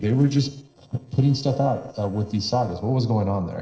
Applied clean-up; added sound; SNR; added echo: neural separator model SepFormer DNS4.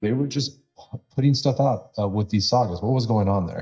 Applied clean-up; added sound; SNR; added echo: neural mask model DeepFilterNet 3.